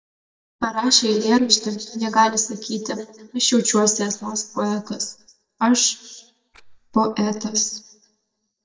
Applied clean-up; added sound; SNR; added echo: neural mask model DeepFilterNet 3.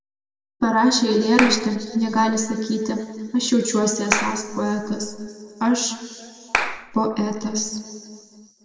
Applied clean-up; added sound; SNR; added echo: none; Clapping; 5 dB; reverberation time 1.9 s.